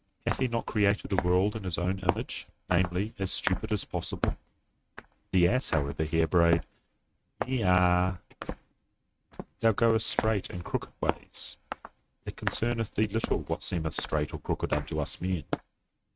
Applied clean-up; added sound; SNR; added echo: neural mask model RNNoise.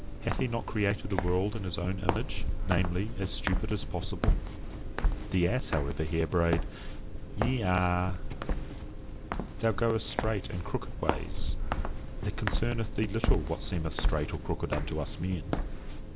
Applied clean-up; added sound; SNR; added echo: none; Walk, footsteps; 1 dB; none.